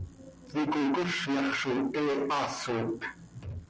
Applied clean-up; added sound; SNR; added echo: none; none; none; none.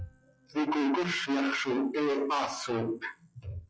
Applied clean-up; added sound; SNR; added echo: classical method log-MMSE.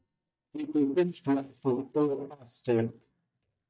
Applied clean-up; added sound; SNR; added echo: neural mask model DeepFilterNet 3.